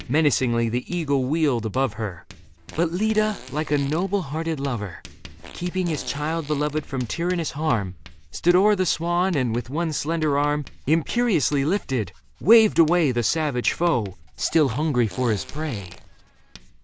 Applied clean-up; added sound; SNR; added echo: none; Fart + Writing; 19 dB; none.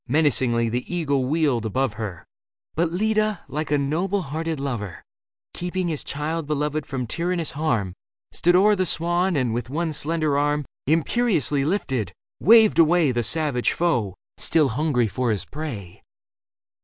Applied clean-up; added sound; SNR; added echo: none; none; none; none.